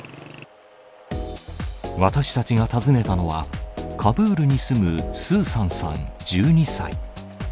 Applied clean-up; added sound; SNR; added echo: none; none; none; none.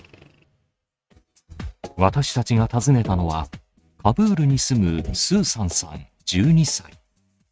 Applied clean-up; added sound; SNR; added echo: neural mask model RNNoise.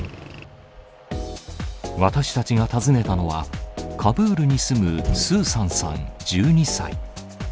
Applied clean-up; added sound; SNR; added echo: none; Motor vehicle (road); 15 dB; none.